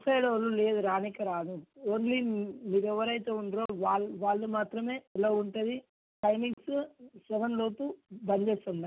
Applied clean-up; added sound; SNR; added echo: none; none; none; none.